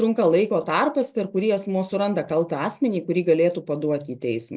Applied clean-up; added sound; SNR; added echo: none; none; none; none.